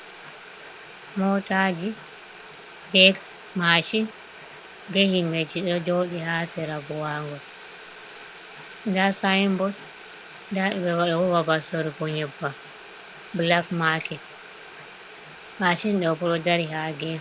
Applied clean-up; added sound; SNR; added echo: none; Boiling; 18 dB; none.